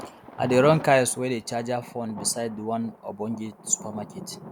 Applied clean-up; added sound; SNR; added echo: none; Thunder; 14 dB; none.